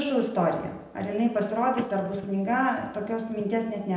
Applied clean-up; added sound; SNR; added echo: none; Telephone; 17 dB; reverberation time 0.8 s.